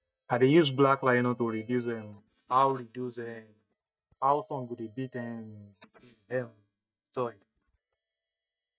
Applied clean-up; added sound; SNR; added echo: neural mask model DeepFilterNet 3.